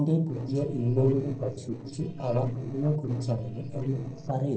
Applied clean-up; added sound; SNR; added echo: neural separator model SepFormer DNS4.